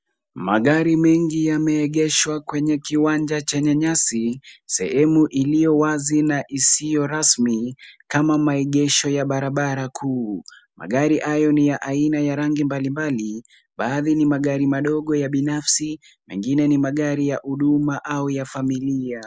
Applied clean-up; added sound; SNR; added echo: none; none; none; none.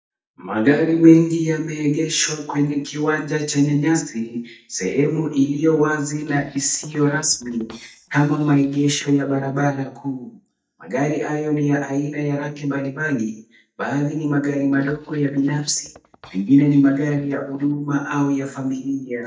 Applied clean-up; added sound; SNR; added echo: neural mask model DeepFilterNet 3.